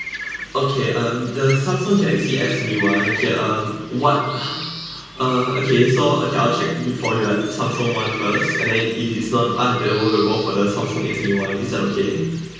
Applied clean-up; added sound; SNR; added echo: none; Bird; 11 dB; reverberation time 1.2 s.